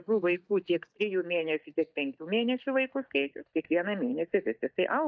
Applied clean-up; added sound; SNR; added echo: neural mask model DeepFilterNet 3.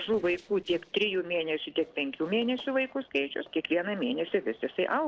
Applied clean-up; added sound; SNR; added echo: neural separator model SepFormer DNS4.